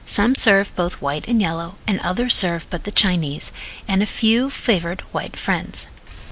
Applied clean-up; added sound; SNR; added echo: none; none; none; none.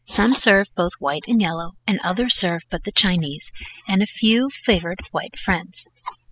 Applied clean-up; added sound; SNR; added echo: classical method spectral subtraction.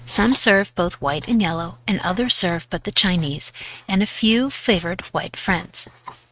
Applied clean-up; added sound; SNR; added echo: neural mask model RNNoise.